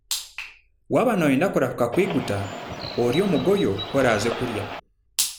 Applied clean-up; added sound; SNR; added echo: none; Bird; 9 dB; none.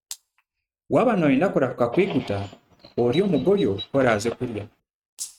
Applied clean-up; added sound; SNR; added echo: neural mask model RNNoise.